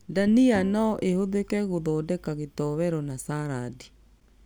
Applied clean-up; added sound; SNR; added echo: none; Bowed string instrument; 17 dB; none.